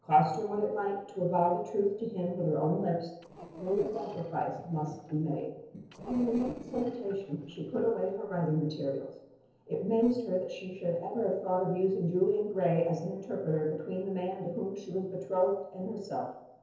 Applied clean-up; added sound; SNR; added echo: neural separator model SepFormer DNS4.